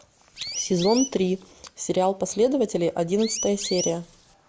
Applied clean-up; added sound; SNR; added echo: none; Chirp, tweet; 9 dB; none.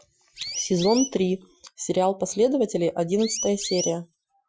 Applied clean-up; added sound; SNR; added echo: classical method Wiener filter.